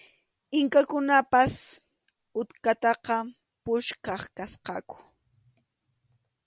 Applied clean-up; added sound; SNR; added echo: none; none; none; none.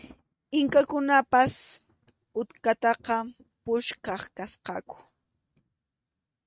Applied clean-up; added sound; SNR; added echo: neural mask model RNNoise.